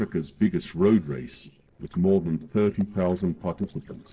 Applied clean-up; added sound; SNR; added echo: neural separator model SepFormer DNS4.